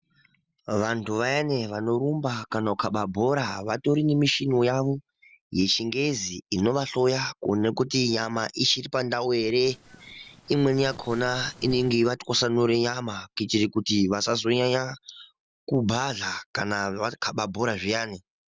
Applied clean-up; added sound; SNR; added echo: neural separator model SepFormer DNS4.